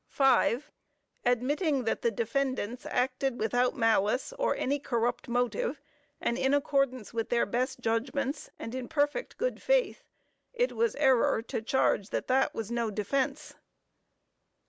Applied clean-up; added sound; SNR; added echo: none; none; none; none.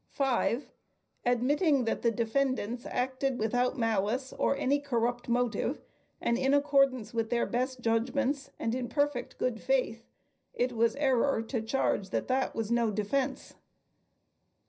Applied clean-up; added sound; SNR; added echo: none; none; none; reverberation time 0.4 s.